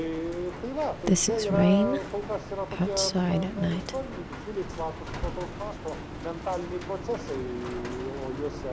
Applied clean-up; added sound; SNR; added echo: none; Rain; -2 dB; none.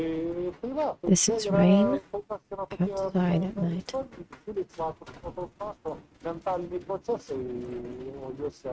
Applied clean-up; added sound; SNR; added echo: neural mask model RNNoise.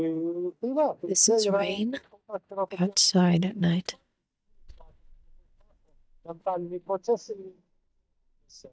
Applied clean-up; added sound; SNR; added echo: neural mask model DeepFilterNet 3.